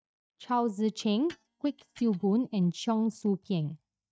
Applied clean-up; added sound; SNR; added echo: neural mask model DeepFilterNet 3.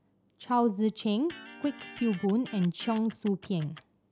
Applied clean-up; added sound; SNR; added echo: none; Electric guitar; 17 dB; none.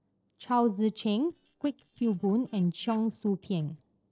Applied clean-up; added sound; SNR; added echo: neural separator model SepFormer DNS4.